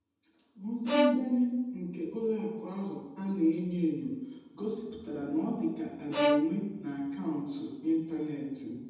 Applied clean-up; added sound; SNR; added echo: none; Bowed string instrument; 0 dB; reverberation time 1.1 s.